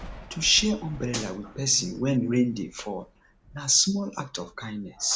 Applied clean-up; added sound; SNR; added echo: none; Thunder; 19 dB; none.